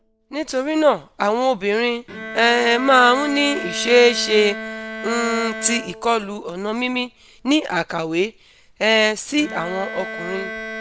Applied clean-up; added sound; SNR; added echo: none; Bowed string instrument; 13 dB; none.